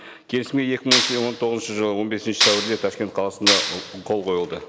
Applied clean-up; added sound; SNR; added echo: none; Clapping; 0 dB; none.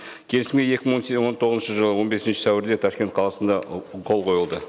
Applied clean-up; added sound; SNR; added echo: none; none; none; none.